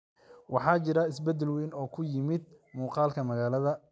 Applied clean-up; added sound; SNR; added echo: none; none; none; none.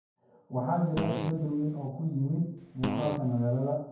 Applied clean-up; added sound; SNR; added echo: none; Fart; 7 dB; reverberation time 0.9 s.